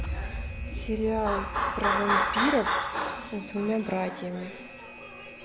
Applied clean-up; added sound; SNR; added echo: none; Alarm; 10 dB; none.